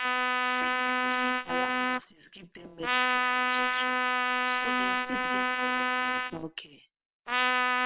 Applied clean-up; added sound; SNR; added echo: neural separator model SepFormer WHAM!.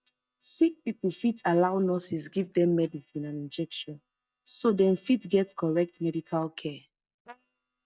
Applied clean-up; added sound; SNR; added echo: neural mask model DeepFilterNet 3.